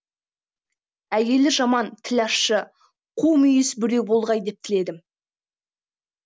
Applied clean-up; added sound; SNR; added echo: none; none; none; none.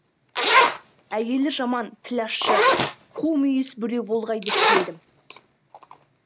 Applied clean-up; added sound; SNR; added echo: none; Zipper (clothing); -3 dB; none.